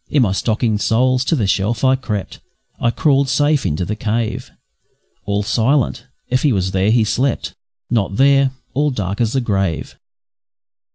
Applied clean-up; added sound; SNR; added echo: none; none; none; none.